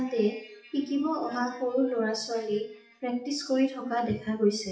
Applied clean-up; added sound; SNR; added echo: classical method WPE with log-MMSE.